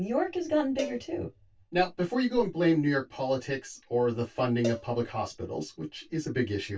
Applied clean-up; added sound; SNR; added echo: none; Cowbell; 14 dB; reverberation time 0.1 s.